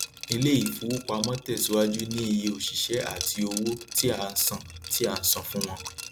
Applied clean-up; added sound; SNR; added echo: none; Liquid; 9 dB; none.